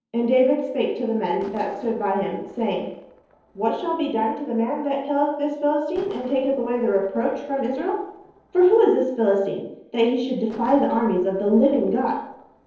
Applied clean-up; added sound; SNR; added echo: neural separator model SepFormer DNS4.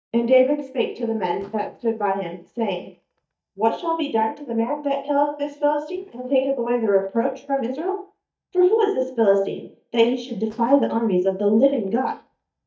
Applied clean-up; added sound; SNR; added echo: neural mask model DeepFilterNet 3.